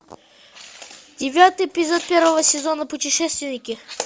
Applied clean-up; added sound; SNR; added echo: none; none; none; none.